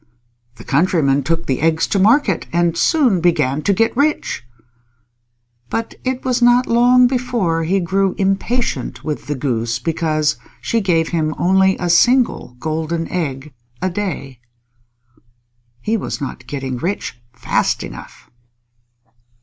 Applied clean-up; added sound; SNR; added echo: none; none; none; none.